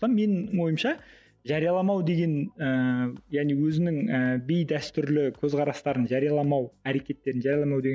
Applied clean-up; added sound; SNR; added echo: none; none; none; none.